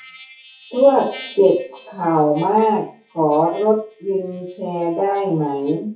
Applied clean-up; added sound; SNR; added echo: classical method WPE with log-MMSE.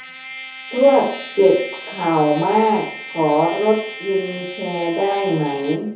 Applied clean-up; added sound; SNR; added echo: none; Trumpet; 14 dB; reverberation time 0.6 s.